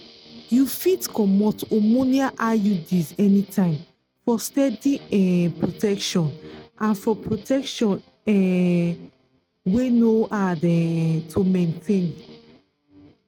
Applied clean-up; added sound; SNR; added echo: neural mask model RNNoise.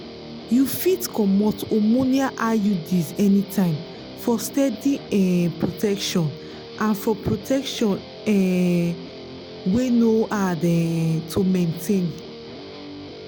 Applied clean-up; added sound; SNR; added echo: none; Guitar; 15 dB; none.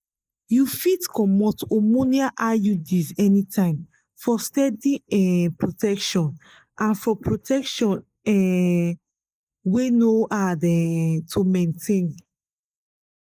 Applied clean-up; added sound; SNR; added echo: neural mask model Resemble Enhance denoiser.